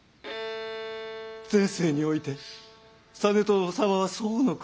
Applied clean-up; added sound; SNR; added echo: none; Bowed string instrument; 14 dB; none.